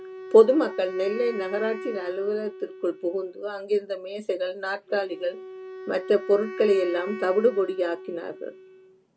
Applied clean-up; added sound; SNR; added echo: none; Wind instrument, woodwind instrument; 13 dB; none.